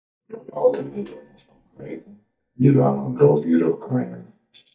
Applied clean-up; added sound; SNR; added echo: neural mask model DeepFilterNet 3.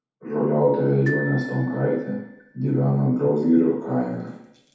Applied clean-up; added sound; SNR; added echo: none; Glockenspiel; 16 dB; reverberation time 2.0 s.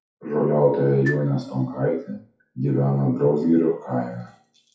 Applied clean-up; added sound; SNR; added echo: classical method WPE with log-MMSE.